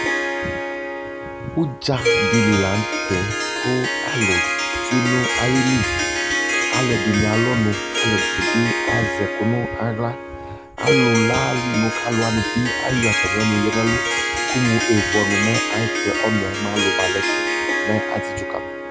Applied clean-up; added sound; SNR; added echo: none; Harp; -1 dB; none.